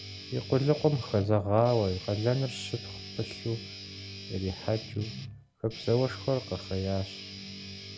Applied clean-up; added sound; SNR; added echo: none; Guitar; 12 dB; none.